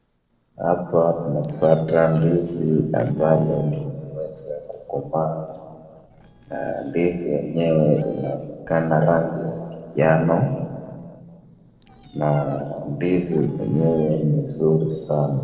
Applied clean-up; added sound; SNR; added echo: neural separator model SepFormer DNS4.